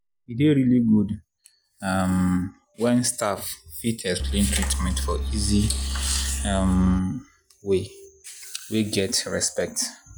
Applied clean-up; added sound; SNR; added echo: none; Engine; 2 dB; none.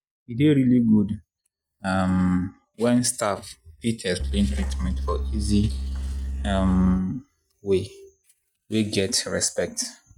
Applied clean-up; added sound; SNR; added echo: neural mask model RNNoise.